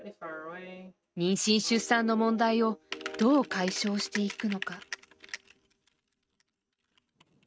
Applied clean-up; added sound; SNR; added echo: neural mask model RNNoise.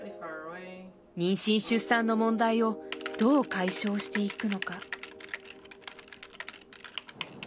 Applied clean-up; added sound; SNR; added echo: none; Typing; 13 dB; none.